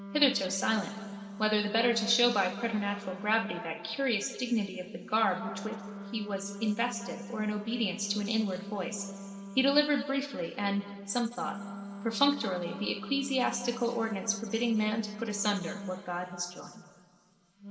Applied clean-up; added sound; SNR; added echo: none; Wind instrument, woodwind instrument; 12 dB; reverberation time 2.0 s.